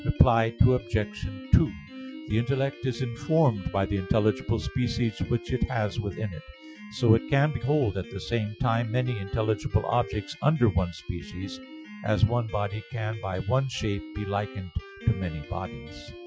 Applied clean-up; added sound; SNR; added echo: classical method Wiener filter.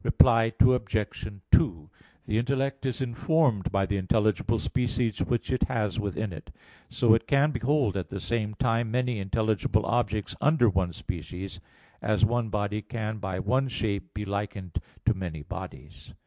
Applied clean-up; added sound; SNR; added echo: none; none; none; none.